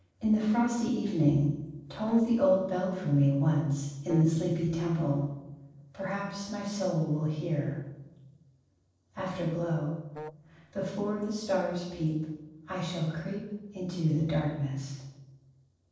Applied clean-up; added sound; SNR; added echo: neural separator model SepFormer DNS4.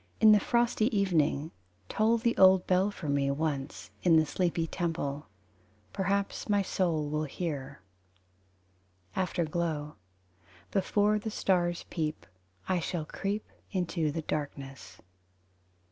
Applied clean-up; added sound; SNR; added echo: none; none; none; none.